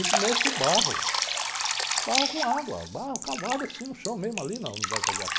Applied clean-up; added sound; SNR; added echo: none; Drip; -3 dB; none.